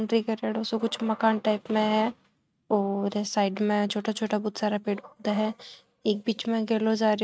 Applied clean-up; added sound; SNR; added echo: neural mask model RNNoise.